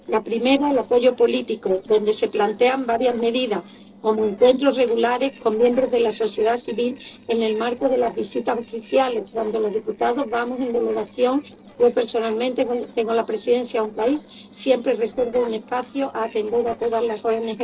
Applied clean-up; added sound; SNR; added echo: neural separator model SepFormer DNS4.